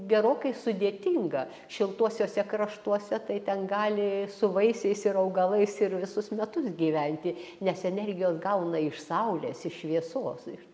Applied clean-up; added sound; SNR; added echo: none; none; none; none.